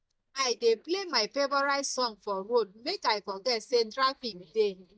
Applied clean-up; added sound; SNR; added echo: neural mask model DeepFilterNet 3.